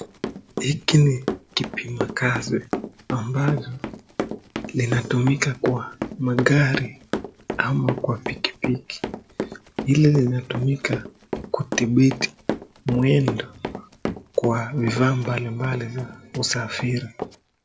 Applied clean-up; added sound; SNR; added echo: none; Run; 9 dB; none.